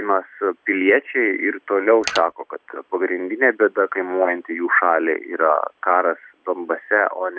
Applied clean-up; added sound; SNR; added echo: none; Mechanisms; 8 dB; none.